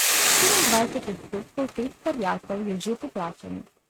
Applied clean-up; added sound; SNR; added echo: neural mask model RNNoise.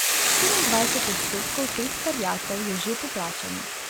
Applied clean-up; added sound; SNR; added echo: none; Boiling / Hiss; -4 dB; none.